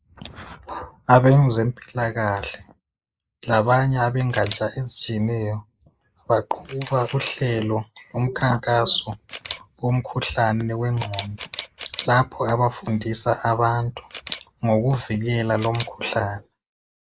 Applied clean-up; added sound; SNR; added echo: neural mask model Resemble Enhance denoiser.